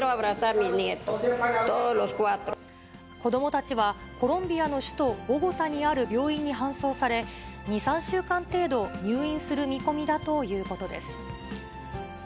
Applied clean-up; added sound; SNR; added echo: none; none; none; none.